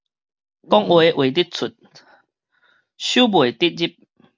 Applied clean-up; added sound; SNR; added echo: none; none; none; none.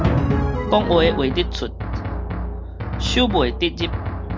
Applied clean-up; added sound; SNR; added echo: none; Drum; 0 dB; none.